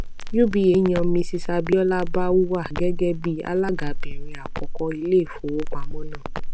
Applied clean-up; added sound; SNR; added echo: none; Crackle; 2 dB; none.